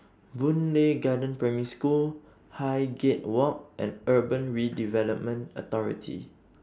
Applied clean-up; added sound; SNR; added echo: none; none; none; none.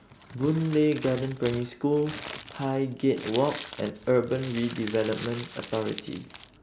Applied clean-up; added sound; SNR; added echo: none; Crumpling, crinkling; 12 dB; none.